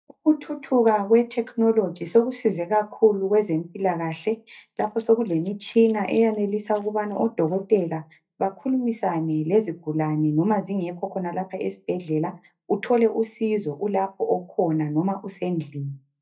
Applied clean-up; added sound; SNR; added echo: neural mask model DeepFilterNet 3.